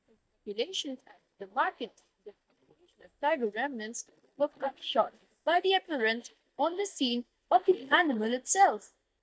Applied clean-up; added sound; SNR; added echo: neural mask model DeepFilterNet 3.